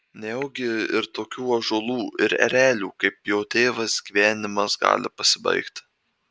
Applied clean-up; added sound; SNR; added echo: none; none; none; none.